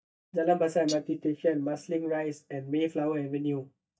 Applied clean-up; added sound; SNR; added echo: neural mask model DeepFilterNet 3.